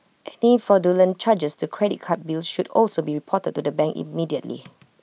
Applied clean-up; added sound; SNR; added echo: none; none; none; none.